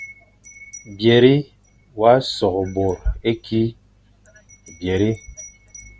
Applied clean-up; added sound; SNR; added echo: none; Wind chime; 15 dB; none.